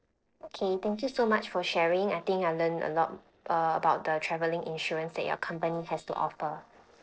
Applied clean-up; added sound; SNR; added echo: neural separator model SepFormer DNS4.